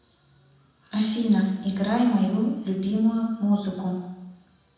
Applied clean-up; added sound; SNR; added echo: none; none; none; reverberation time 1.0 s.